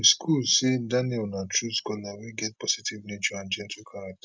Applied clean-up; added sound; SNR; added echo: none; none; none; none.